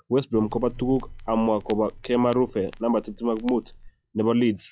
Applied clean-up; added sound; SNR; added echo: classical method log-MMSE.